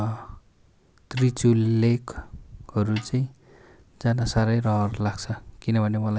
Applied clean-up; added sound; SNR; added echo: none; Snare drum; 19 dB; none.